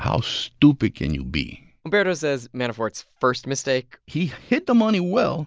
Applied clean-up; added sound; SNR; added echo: none; none; none; none.